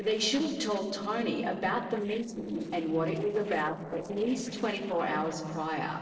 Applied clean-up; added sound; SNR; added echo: neural separator model SepFormer DNS4.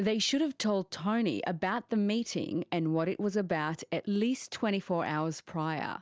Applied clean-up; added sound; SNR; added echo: none; none; none; none.